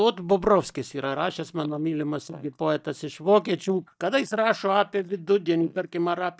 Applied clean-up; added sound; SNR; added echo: neural mask model DeepFilterNet 3.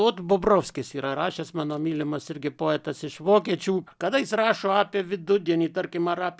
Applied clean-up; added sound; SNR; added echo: none; none; none; none.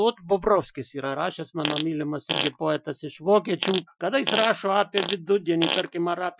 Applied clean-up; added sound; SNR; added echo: classical method Wiener filter.